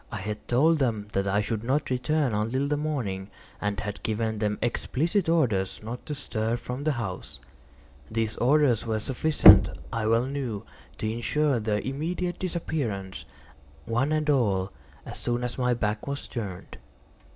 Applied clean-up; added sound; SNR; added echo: none; Knock; -3 dB; none.